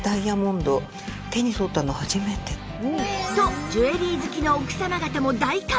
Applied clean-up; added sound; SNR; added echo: none; none; none; none.